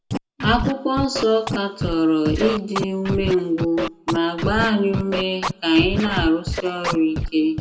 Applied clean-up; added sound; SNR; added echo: none; Scratching (performance technique); 6 dB; reverberation time 1.4 s.